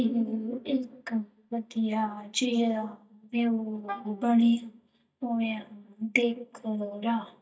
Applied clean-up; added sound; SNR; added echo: neural mask model DeepFilterNet 3.